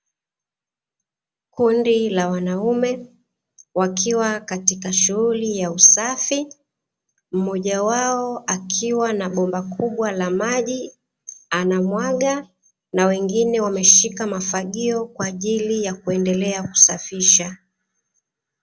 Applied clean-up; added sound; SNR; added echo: none; none; none; none.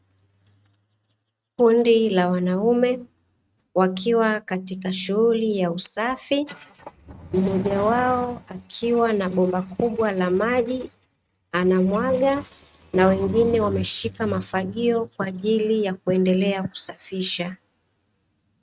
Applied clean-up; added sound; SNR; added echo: neural mask model RNNoise.